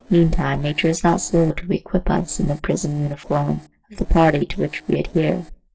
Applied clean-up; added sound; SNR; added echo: neural separator model SepFormer DNS4.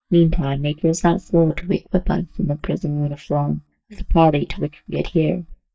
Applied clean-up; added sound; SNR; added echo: neural mask model DeepFilterNet 3.